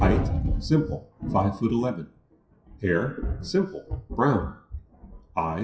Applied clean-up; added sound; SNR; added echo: classical method WPE with log-MMSE.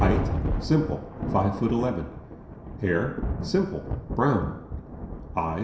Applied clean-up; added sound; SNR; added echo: none; Thunder; 4 dB; reverberation time 0.7 s.